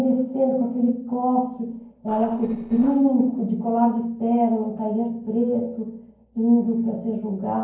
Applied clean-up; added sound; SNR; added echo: neural separator model SepFormer DNS4.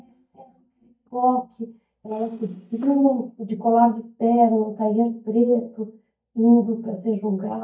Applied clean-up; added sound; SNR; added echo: neural mask model DeepFilterNet 3.